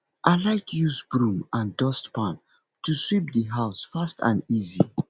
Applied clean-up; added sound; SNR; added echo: none; none; none; none.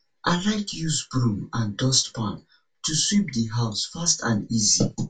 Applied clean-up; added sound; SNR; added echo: none; none; none; reverberation time 0.2 s.